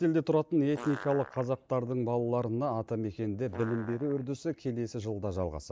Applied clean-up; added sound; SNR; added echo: neural mask model DeepFilterNet 3.